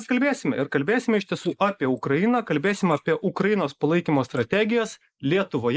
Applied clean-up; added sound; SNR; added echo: neural mask model Resemble Enhance denoiser.